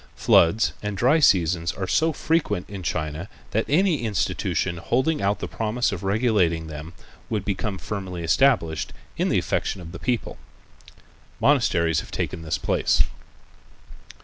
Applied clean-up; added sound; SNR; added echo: none; none; none; none.